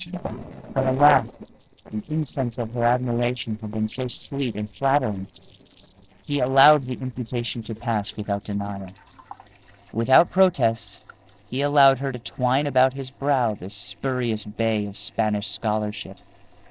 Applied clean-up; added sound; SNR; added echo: neural separator model SepFormer DNS4.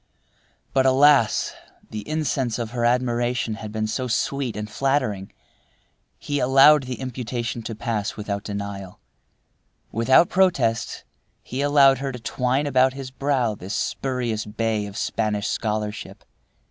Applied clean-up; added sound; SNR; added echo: none; none; none; none.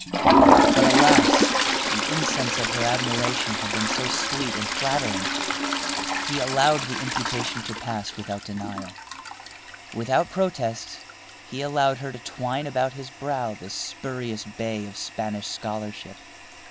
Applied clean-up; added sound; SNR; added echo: none; Toilet flush; -3 dB; none.